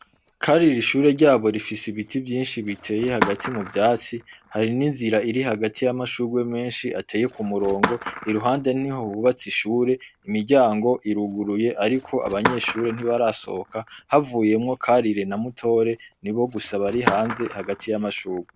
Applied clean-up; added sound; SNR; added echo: none; Skateboard; 12 dB; none.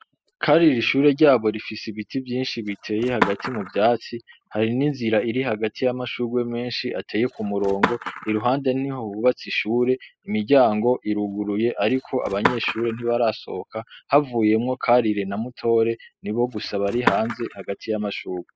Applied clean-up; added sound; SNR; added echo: classical method spectral subtraction.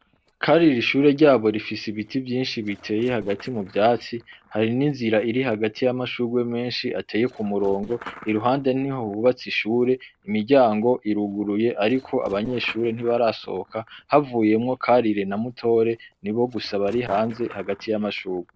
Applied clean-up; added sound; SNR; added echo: neural separator model SepFormer DNS4.